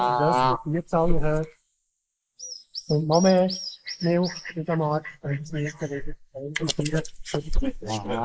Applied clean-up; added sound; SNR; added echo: neural mask model Resemble Enhance denoiser.